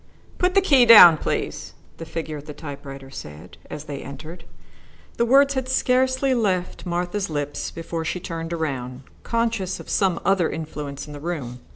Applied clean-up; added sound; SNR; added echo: none; none; none; none.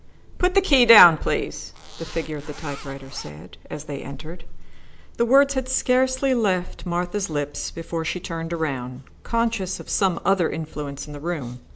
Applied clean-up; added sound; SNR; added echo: none; Zipper (clothing); 19 dB; none.